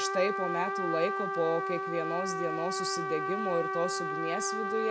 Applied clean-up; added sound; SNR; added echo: none; Trumpet; 0 dB; none.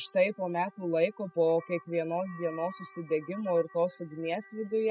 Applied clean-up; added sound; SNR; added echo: classical method spectral subtraction.